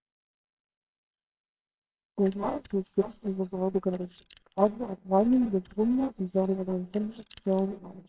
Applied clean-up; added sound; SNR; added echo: neural separator model SepFormer WHAMR!.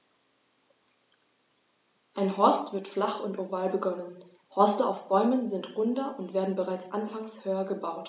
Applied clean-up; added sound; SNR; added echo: none; none; none; none.